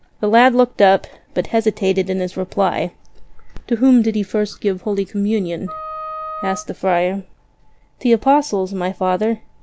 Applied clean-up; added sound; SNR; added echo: none; Wind instrument, woodwind instrument; 13 dB; none.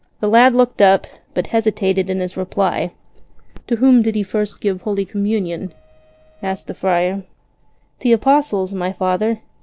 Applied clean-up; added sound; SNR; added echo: neural separator model SepFormer DNS4.